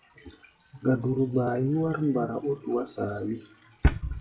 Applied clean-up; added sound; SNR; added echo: classical method WPE with log-MMSE.